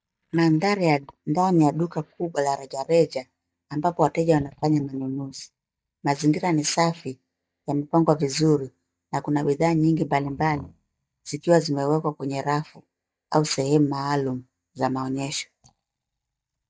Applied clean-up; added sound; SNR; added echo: neural mask model DeepFilterNet 3.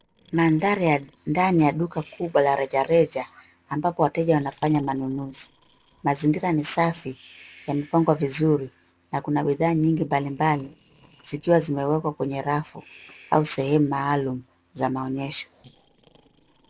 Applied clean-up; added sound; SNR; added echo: neural separator model SepFormer DNS4.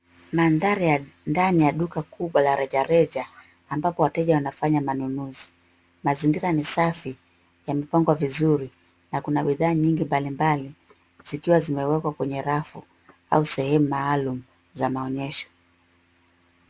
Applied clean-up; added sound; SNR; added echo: none; none; none; none.